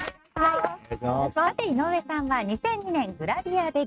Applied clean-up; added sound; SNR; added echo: neural mask model RNNoise.